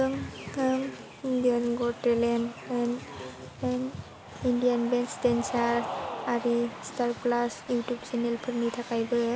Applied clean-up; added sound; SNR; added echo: none; Cheering; 14 dB; none.